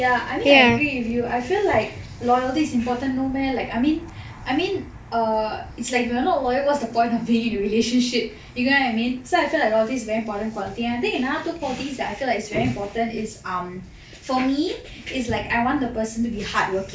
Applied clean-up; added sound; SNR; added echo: none; none; none; none.